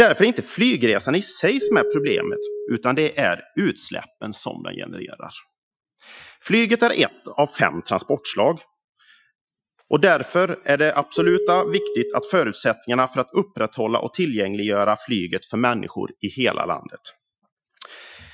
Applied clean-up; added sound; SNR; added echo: classical method Wiener filter.